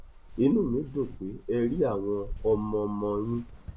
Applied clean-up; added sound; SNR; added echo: none; Walk, footsteps; 14 dB; none.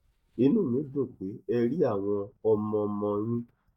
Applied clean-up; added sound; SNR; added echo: neural mask model DeepFilterNet 3.